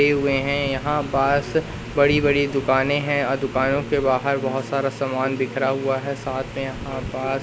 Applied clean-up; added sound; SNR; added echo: none; none; none; none.